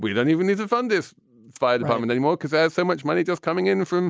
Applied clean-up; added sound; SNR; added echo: none; none; none; none.